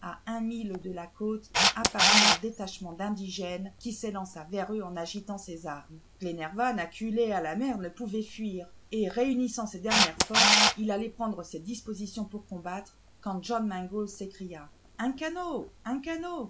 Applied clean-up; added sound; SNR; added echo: none; Camera; -2 dB; none.